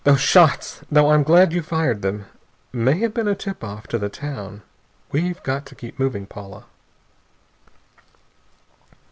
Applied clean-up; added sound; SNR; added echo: none; none; none; none.